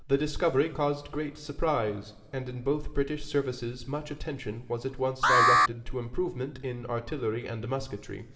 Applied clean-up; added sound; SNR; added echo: none; Alarm; -4 dB; reverberation time 2.6 s.